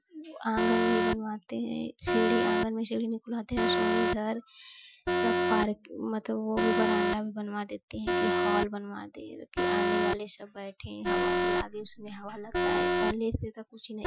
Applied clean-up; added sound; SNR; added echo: classical method Wiener filter.